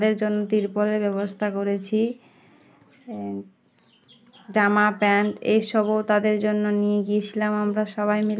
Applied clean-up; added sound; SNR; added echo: none; none; none; none.